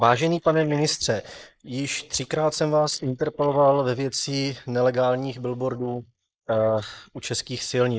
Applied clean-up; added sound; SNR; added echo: neural mask model Resemble Enhance denoiser.